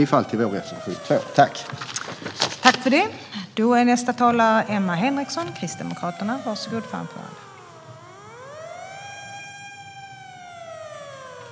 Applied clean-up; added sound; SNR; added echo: none; Motor vehicle (road) / Siren; 16 dB; none.